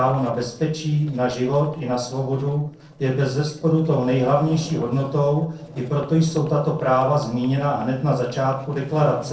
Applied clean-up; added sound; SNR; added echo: neural separator model SepFormer DNS4.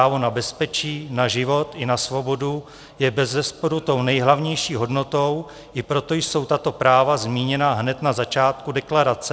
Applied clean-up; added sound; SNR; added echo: none; none; none; none.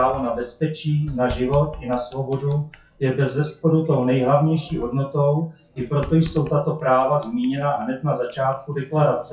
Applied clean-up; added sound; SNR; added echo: classical method WPE with log-MMSE.